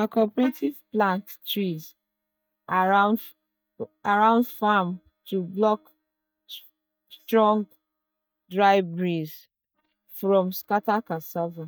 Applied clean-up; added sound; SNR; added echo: neural mask model DeepFilterNet 3.